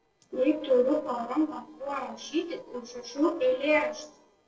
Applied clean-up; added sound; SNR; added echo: neural separator model SepFormer DNS4.